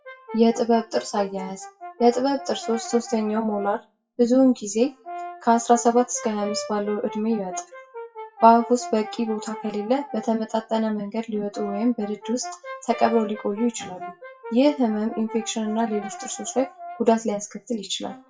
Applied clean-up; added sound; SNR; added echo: classical method WPE with log-MMSE.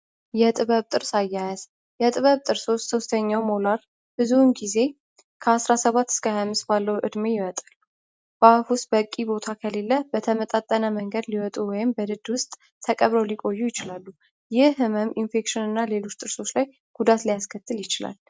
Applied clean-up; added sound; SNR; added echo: none; none; none; none.